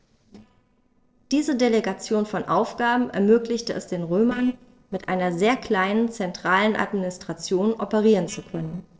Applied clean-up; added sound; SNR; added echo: neural separator model SepFormer DNS4.